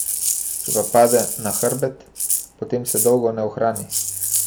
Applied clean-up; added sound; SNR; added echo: none; Rattle (instrument); 3 dB; none.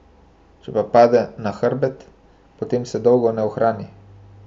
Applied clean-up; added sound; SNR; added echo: none; none; none; none.